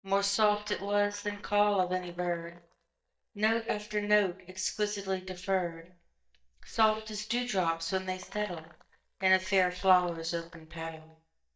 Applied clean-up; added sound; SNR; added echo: neural mask model DeepFilterNet 3.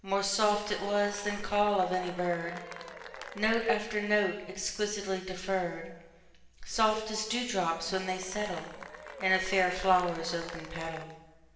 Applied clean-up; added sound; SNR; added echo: none; Applause / Cheering; 15 dB; reverberation time 1.1 s.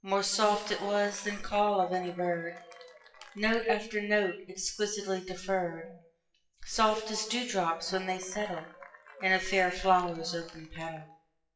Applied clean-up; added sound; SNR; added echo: classical method WPE with log-MMSE.